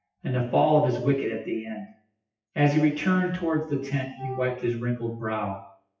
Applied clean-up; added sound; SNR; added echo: classical method WPE with log-MMSE.